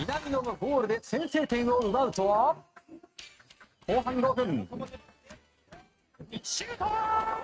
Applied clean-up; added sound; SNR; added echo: neural mask model RNNoise.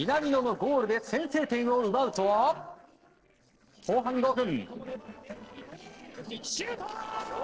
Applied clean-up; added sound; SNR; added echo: neural separator model SepFormer DNS4.